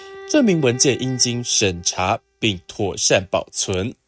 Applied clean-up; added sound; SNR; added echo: neural mask model RNNoise.